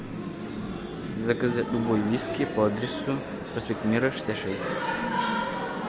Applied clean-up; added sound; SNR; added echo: none; none; none; none.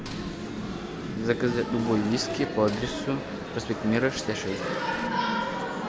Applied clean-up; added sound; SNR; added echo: none; Boat, Water vehicle; 17 dB; none.